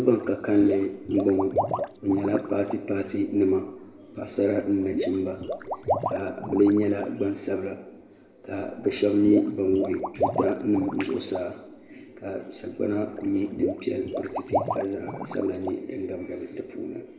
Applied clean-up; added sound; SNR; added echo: none; Water / Liquid; 8 dB; reverberation time 1.2 s.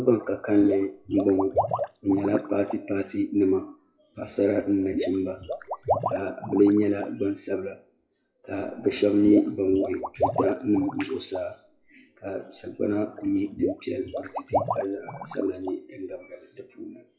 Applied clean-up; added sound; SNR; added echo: classical method WPE with log-MMSE.